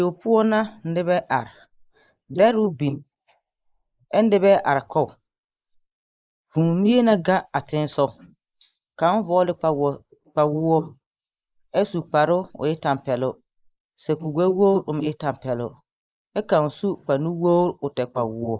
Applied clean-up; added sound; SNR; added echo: neural mask model Resemble Enhance denoiser.